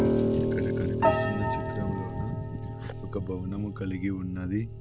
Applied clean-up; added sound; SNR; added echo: none; Piano; -4 dB; none.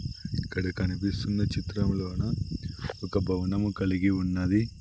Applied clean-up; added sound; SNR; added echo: none; none; none; none.